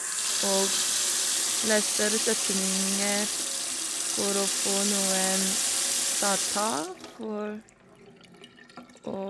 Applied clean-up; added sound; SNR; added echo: none; Water tap, faucet; -5 dB; none.